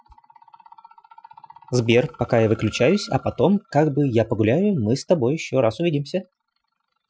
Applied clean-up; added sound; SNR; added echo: classical method Wiener filter.